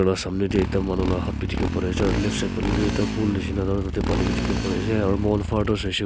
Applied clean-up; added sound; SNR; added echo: none; Motorcycle; 2 dB; none.